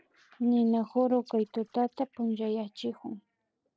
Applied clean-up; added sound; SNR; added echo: neural separator model SepFormer DNS4.